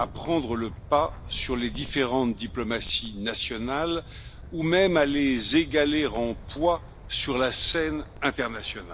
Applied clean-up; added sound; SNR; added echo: none; Wind; 14 dB; none.